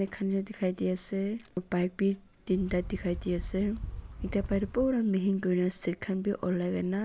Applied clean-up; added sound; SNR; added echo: none; Wind; 10 dB; none.